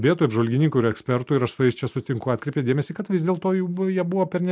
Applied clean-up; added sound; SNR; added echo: none; none; none; none.